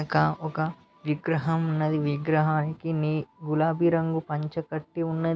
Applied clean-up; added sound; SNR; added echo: none; none; none; none.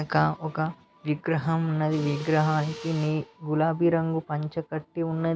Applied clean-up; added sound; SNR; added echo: none; Mechanisms; 17 dB; none.